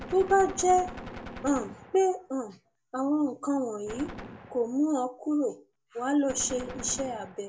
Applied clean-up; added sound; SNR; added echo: none; Gunshot, gunfire; 15 dB; none.